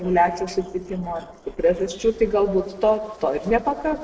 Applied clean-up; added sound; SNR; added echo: neural separator model SepFormer DNS4.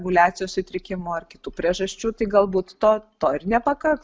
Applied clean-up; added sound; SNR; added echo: none; none; none; none.